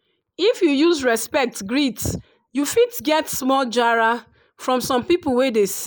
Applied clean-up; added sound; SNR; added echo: neural mask model Resemble Enhance denoiser.